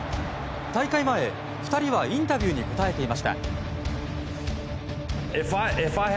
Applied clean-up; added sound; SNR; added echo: none; none; none; none.